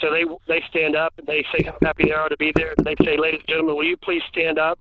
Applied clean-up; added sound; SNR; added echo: neural diffusion model UNIVERSE++.